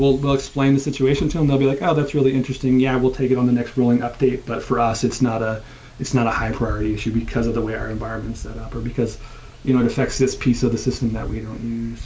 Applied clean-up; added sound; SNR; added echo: none; Wind; 16 dB; none.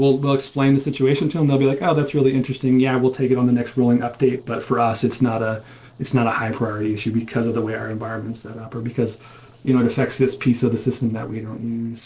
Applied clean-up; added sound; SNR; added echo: neural separator model SepFormer DNS4.